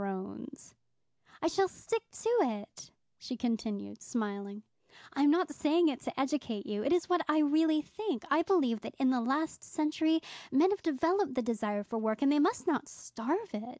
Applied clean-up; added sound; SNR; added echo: none; none; none; none.